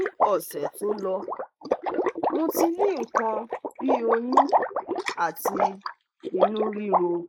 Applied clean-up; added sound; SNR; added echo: neural mask model Resemble Enhance denoiser.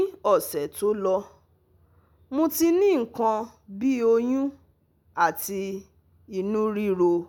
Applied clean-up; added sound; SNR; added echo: none; none; none; none.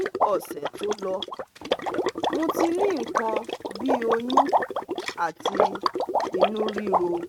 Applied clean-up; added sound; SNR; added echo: neural mask model RNNoise.